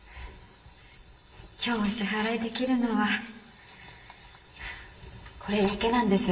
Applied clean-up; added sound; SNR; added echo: none; none; none; reverberation time 0.9 s.